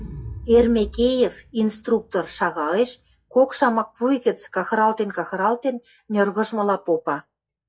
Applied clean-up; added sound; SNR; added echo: classical method log-MMSE.